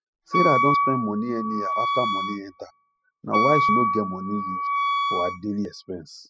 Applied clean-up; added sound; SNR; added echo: classical method spectral subtraction.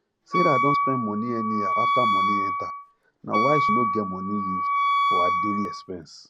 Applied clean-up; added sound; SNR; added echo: none; Wind instrument, woodwind instrument; -5 dB; none.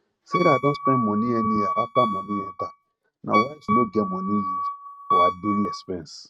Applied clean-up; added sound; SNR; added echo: neural mask model RNNoise.